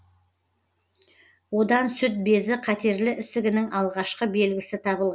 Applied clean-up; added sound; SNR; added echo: none; none; none; none.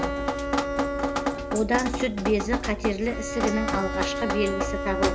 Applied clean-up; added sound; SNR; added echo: none; Bowed string instrument + Drip; -1 dB; none.